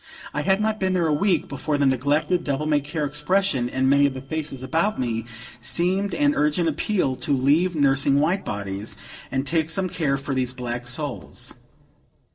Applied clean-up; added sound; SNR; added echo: neural separator model SepFormer DNS4.